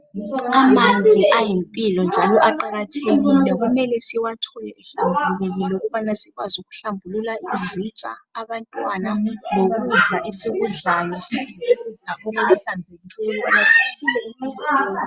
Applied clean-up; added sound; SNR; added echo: none; none; none; none.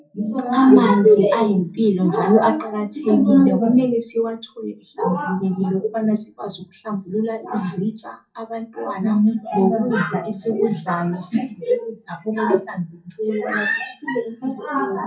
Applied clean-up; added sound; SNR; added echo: none; none; none; reverberation time 0.3 s.